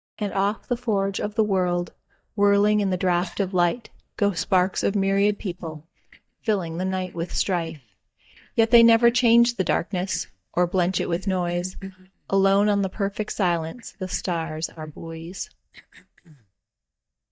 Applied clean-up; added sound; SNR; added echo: neural mask model DeepFilterNet 3.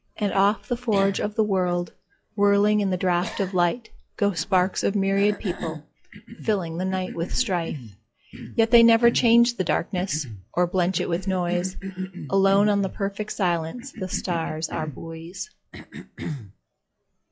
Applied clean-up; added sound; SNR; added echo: classical method log-MMSE.